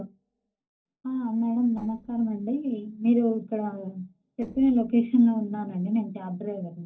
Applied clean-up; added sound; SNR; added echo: neural separator model SepFormer DNS4.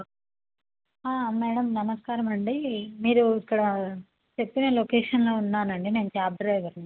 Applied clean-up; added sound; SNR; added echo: none; none; none; none.